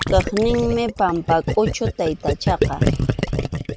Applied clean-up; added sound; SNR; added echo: none; Gurgling; 1 dB; none.